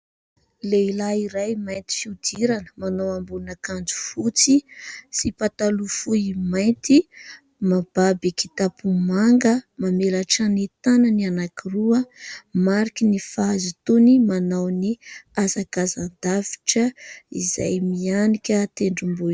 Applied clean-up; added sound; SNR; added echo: none; none; none; none.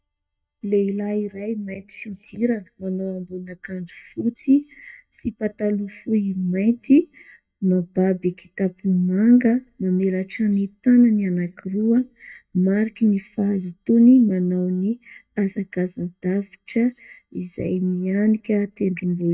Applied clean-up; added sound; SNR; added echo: neural mask model DeepFilterNet 3.